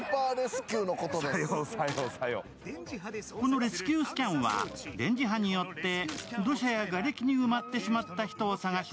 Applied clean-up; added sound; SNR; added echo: none; Gunshot, gunfire; 17 dB; none.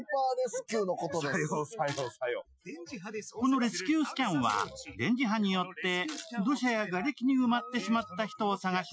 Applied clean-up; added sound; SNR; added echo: classical method Wiener filter.